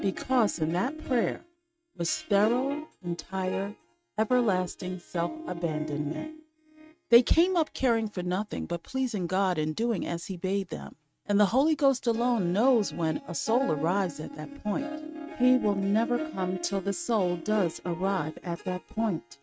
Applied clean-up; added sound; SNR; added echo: neural mask model RNNoise.